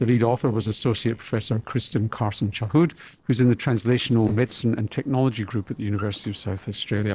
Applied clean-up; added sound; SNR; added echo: neural separator model SepFormer DNS4.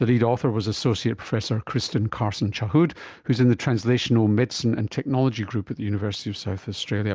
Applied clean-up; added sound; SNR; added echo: none; none; none; none.